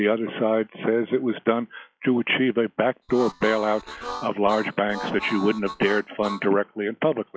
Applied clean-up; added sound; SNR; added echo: classical method log-MMSE.